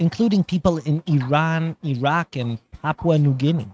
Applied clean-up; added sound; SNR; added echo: neural mask model RNNoise.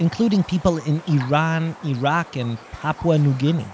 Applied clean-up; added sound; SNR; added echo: none; Raindrop; 20 dB; none.